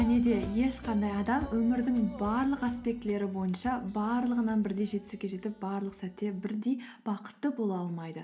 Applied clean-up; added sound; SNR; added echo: none; none; none; none.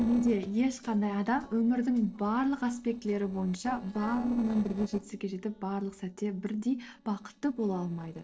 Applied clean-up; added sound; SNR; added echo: neural separator model SepFormer DNS4.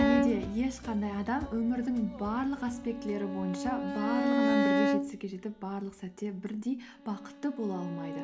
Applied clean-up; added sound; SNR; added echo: none; Bowed string instrument; 1 dB; none.